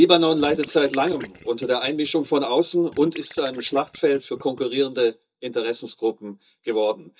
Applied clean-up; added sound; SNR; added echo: neural mask model DeepFilterNet 3.